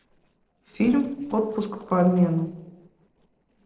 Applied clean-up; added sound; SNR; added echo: neural separator model SepFormer DNS4.